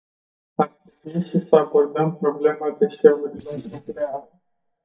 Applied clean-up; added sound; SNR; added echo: neural mask model DeepFilterNet 3.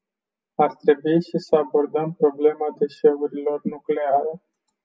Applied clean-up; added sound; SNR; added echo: none; none; none; none.